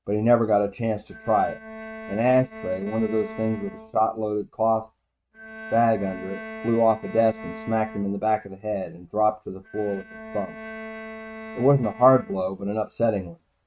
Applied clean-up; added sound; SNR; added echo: neural mask model RNNoise.